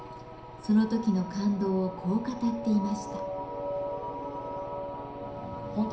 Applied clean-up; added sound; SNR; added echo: none; Engine / Aircraft; 17 dB; reverberation time 0.5 s.